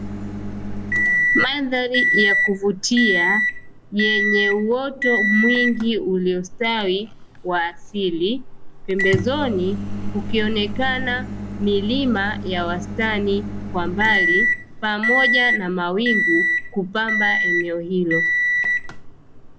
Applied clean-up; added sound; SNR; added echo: none; Microwave oven; 0 dB; none.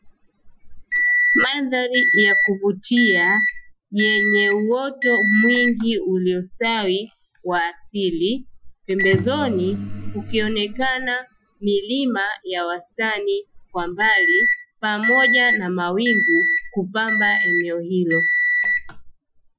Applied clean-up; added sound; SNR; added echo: classical method Wiener filter.